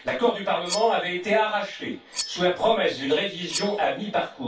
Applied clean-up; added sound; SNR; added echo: none; Cutlery, silverware; 13 dB; reverberation time 0.2 s.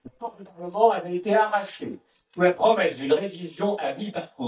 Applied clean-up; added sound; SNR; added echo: neural mask model DeepFilterNet 3.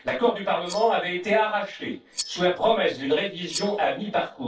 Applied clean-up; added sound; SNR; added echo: neural separator model SepFormer DNS4.